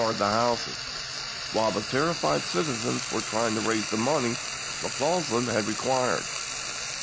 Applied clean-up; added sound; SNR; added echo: none; Frying (food); 5 dB; none.